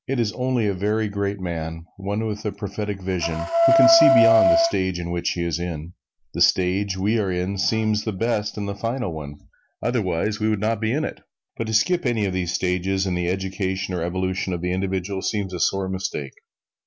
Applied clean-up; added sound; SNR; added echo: none; Wind instrument, woodwind instrument; -5 dB; none.